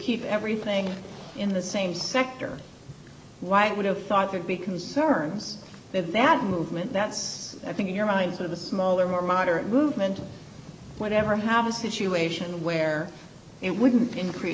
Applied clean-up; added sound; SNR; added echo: none; none; none; none.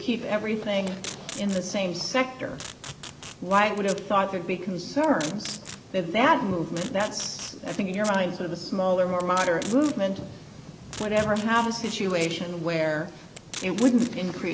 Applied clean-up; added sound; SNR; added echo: none; Packing tape, duct tape; 17 dB; none.